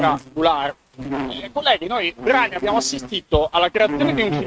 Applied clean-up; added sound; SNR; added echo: neural mask model RNNoise.